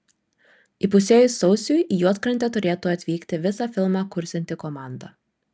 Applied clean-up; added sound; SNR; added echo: none; none; none; none.